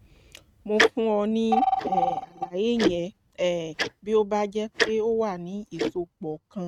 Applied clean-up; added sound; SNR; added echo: neural mask model RNNoise.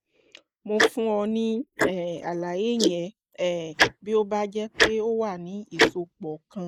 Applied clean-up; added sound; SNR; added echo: neural mask model Resemble Enhance denoiser.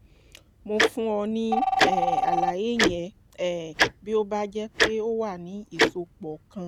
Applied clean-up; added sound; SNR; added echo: none; Tick-tock + Telephone; -3 dB; none.